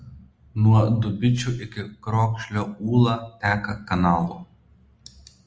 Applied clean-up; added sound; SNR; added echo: none; none; none; none.